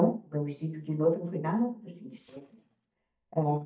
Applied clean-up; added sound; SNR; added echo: neural mask model DeepFilterNet 3.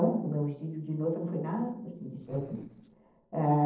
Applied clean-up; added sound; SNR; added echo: neural separator model SepFormer DNS4.